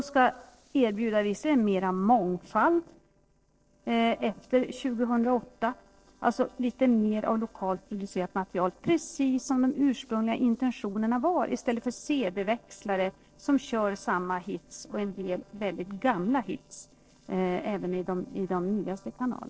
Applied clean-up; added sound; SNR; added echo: neural separator model SepFormer DNS4.